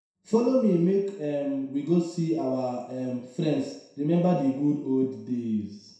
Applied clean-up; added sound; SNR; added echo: none; none; none; reverberation time 0.7 s.